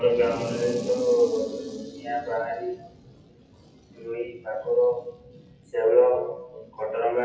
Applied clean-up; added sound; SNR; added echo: classical method WPE with log-MMSE.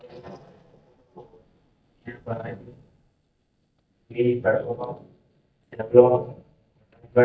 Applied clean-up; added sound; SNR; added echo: neural mask model DeepFilterNet 3.